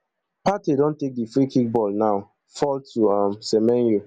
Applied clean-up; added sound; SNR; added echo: none; none; none; none.